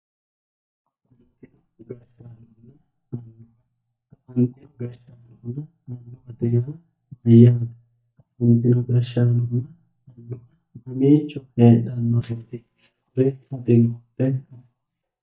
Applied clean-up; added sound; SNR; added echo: neural mask model DeepFilterNet 3.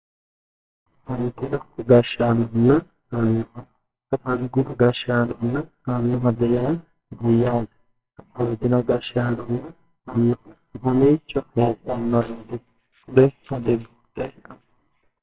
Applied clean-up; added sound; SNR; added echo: neural separator model SepFormer WHAMR!.